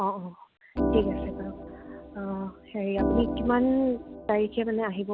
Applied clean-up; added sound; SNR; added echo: none; Organ; 3 dB; none.